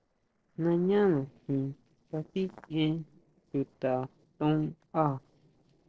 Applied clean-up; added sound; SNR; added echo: neural separator model SepFormer DNS4.